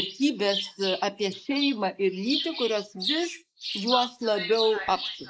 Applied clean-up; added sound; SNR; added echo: neural mask model Resemble Enhance denoiser.